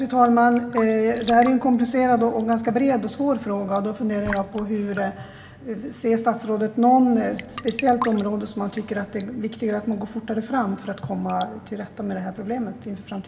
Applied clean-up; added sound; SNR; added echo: none; Raindrop / Drip / Trickle, dribble; 15 dB; reverberation time 0.3 s.